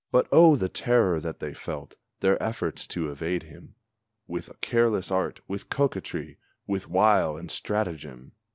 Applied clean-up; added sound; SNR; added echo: none; none; none; none.